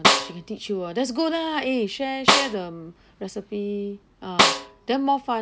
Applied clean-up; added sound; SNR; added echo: none; Snare drum; -5 dB; none.